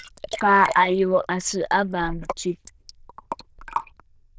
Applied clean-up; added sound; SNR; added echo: neural diffusion model UNIVERSE++.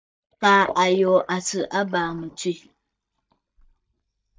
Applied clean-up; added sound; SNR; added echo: neural mask model DeepFilterNet 3.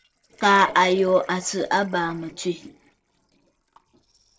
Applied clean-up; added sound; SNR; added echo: neural separator model SepFormer DNS4.